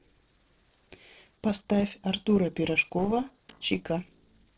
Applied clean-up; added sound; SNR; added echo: neural separator model SepFormer DNS4.